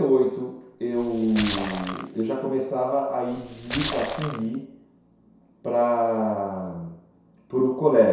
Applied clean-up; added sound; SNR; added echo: none; Splash, splatter; 7 dB; reverberation time 0.7 s.